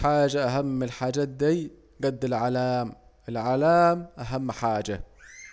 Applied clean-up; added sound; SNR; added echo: none; none; none; none.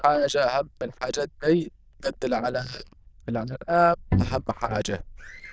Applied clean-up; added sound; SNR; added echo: neural diffusion model UNIVERSE++.